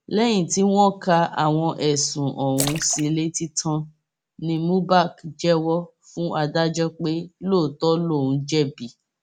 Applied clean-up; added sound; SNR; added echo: none; Splash, splatter; 12 dB; none.